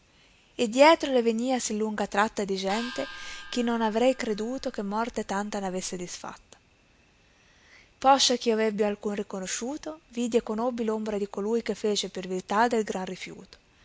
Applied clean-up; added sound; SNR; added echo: none; Gong; 16 dB; none.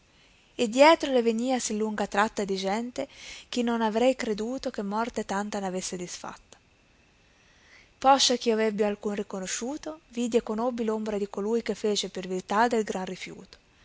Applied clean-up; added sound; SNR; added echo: none; none; none; none.